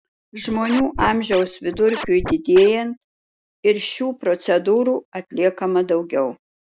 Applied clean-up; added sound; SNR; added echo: none; Scratching (performance technique); 11 dB; none.